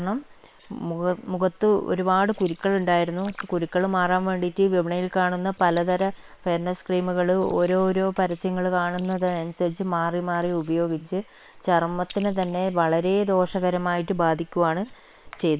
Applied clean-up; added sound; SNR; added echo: neural separator model SepFormer WHAM!.